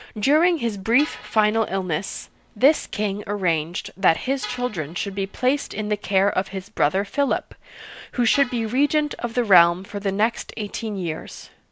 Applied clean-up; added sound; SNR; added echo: none; Vehicle horn, car horn, honking; 20 dB; none.